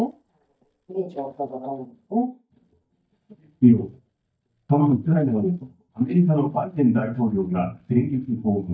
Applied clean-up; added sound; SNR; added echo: neural mask model DeepFilterNet 3.